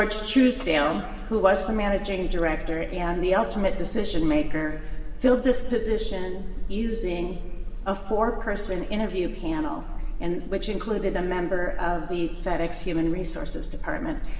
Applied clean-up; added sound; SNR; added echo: none; none; none; reverberation time 2.0 s.